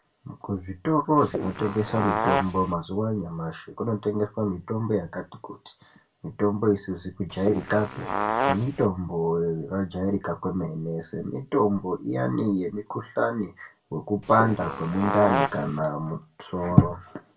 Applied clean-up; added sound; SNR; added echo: none; Fart; 2 dB; reverberation time 0.2 s.